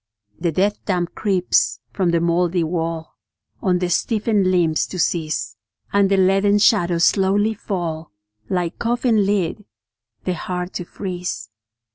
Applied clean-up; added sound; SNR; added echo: none; none; none; none.